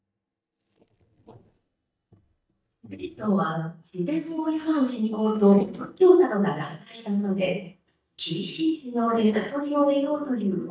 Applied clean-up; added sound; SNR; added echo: neural mask model DeepFilterNet 3.